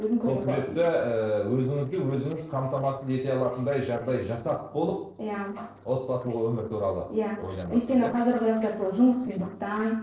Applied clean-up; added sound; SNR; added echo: neural separator model SepFormer DNS4.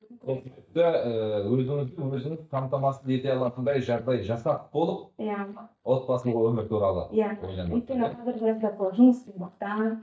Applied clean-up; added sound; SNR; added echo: neural mask model DeepFilterNet 3.